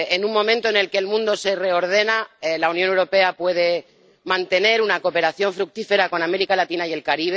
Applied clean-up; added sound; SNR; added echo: none; none; none; none.